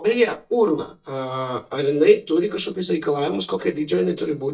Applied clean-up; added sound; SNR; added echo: neural mask model DeepFilterNet 3.